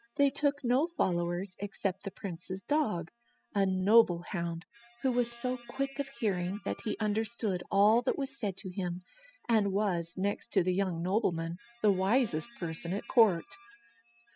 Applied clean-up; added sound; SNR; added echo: classical method spectral subtraction.